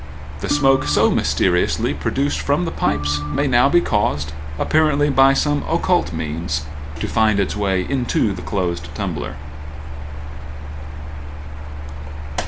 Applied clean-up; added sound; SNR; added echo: none; Organ + Mechanical fan; 6 dB; none.